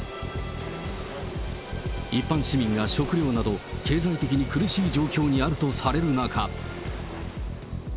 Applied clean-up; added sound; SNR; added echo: none; none; none; none.